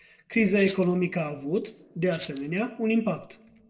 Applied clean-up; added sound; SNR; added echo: neural separator model SepFormer DNS4.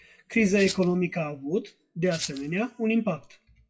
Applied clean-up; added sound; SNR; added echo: classical method WPE with log-MMSE.